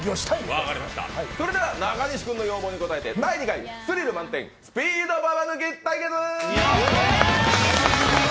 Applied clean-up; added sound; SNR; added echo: none; none; none; none.